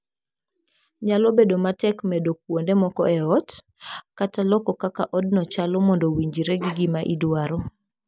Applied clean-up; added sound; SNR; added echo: none; Bark; 15 dB; none.